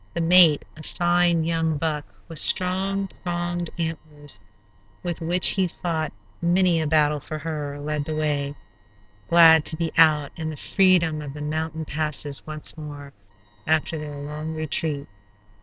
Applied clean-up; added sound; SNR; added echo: neural separator model SepFormer DNS4.